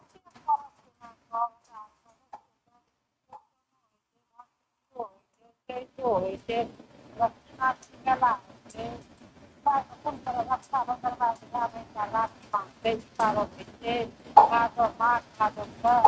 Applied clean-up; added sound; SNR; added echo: neural mask model RNNoise.